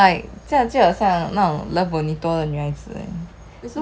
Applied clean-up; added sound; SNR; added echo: none; none; none; none.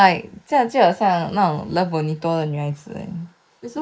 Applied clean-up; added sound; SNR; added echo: neural mask model Resemble Enhance denoiser.